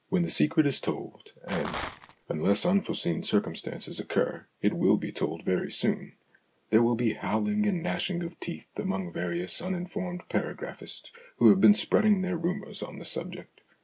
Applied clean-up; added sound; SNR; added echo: none; Rattle; 9 dB; none.